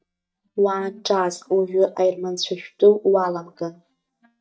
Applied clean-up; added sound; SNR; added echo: neural mask model DeepFilterNet 3.